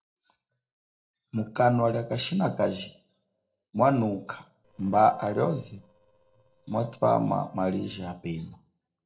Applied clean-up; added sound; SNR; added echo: neural separator model SepFormer DNS4.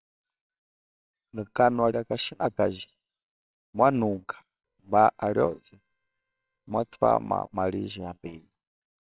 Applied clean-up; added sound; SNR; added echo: neural separator model SepFormer WHAMR!.